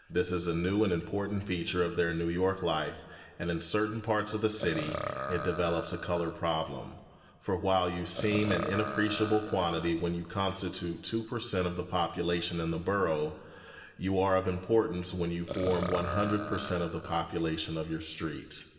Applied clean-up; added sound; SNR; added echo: none; Burping, eructation; 9 dB; reverberation time 1.6 s.